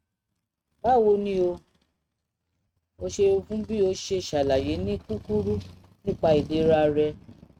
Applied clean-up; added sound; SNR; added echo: neural mask model RNNoise.